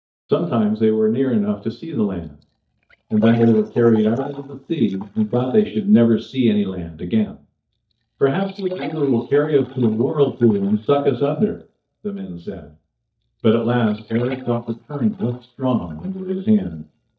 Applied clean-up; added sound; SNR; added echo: neural mask model DeepFilterNet 3.